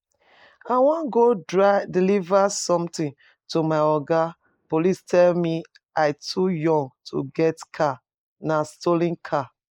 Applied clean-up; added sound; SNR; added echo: neural mask model Resemble Enhance denoiser.